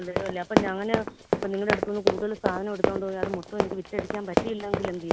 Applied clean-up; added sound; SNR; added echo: none; Run; -3 dB; none.